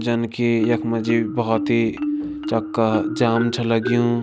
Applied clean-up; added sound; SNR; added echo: none; Marimba, xylophone; 7 dB; none.